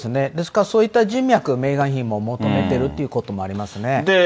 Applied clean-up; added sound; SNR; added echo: none; none; none; none.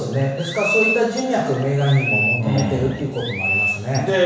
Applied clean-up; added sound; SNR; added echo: none; Chirp, tweet; 5 dB; reverberation time 1.1 s.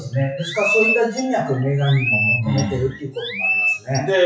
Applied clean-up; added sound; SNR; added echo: classical method WPE with log-MMSE.